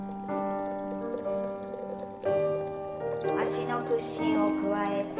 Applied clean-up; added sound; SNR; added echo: none; Boiling; 14 dB; reverberation time 2.0 s.